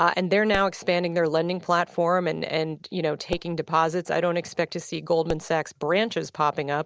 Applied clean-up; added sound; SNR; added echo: none; Explosion; 17 dB; none.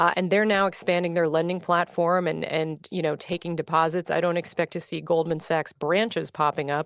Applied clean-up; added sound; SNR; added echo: neural separator model SepFormer DNS4.